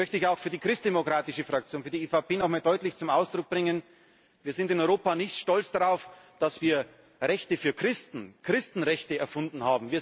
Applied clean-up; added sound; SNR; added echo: none; none; none; none.